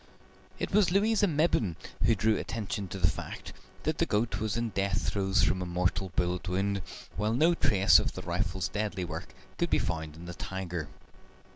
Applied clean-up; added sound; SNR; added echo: none; none; none; none.